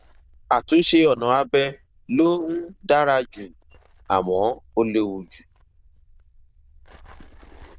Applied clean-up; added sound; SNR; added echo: neural diffusion model UNIVERSE++.